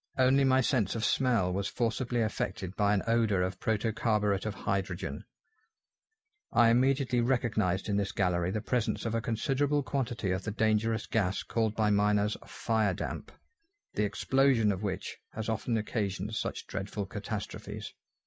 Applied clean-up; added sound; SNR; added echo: none; none; none; none.